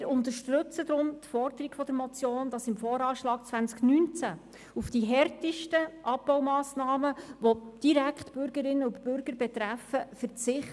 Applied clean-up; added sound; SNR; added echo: none; none; none; none.